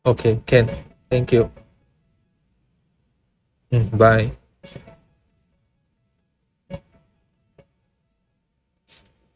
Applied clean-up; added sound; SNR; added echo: neural mask model RNNoise.